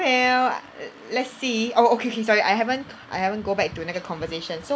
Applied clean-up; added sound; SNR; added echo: none; none; none; none.